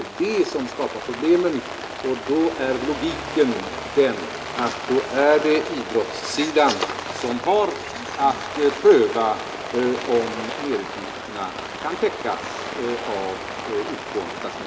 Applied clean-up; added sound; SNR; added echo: none; Rain; 9 dB; reverberation time 0.3 s.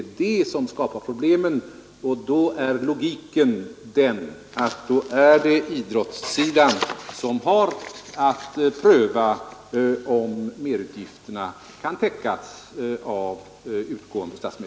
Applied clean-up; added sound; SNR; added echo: none; none; none; none.